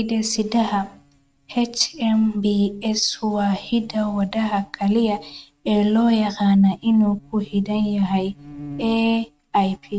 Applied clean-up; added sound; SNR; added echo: neural mask model RNNoise.